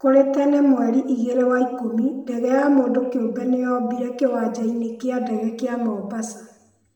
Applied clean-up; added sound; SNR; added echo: none; none; none; reverberation time 0.8 s.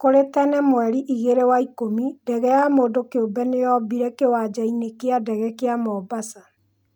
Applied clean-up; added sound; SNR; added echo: none; none; none; none.